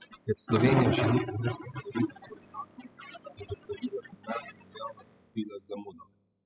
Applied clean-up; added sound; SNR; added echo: classical method spectral subtraction.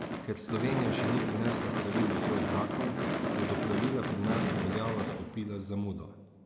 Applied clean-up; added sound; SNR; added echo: none; Gunshot, gunfire / Fireworks; -1 dB; none.